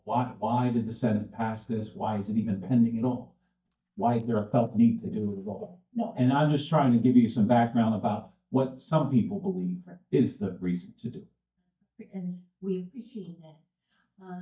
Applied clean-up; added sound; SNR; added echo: neural mask model DeepFilterNet 3.